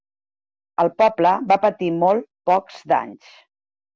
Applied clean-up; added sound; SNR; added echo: none; none; none; none.